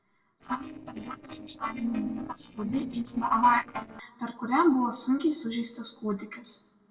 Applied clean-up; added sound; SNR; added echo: neural separator model SepFormer DNS4.